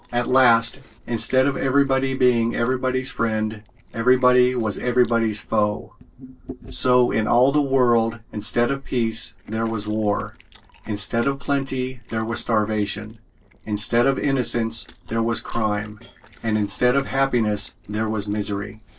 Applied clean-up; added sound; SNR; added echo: neural separator model SepFormer DNS4.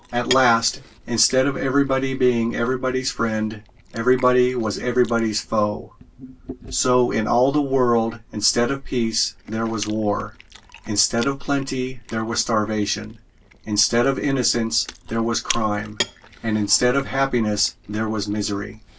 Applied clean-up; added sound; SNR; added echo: none; Chewing, mastication; 17 dB; reverberation time 0.1 s.